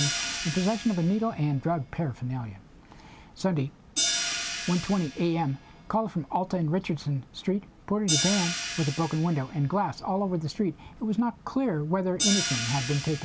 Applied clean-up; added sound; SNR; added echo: none; Hi-hat; 7 dB; none.